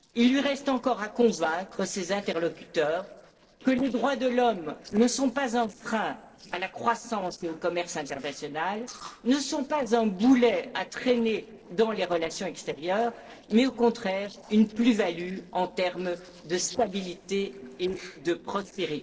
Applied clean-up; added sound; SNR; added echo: neural separator model SepFormer DNS4.